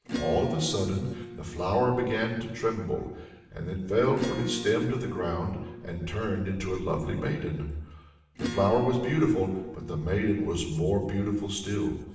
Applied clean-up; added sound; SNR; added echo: none; Acoustic guitar / Strum; 11 dB; reverberation time 1.0 s.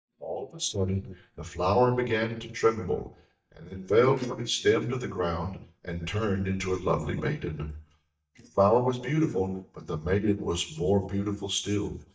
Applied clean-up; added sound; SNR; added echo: neural mask model DeepFilterNet 3.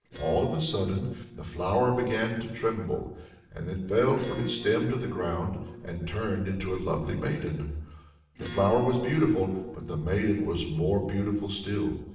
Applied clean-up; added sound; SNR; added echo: neural separator model SepFormer DNS4.